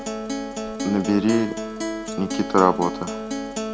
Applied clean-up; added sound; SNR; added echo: none; Acoustic guitar; 5 dB; none.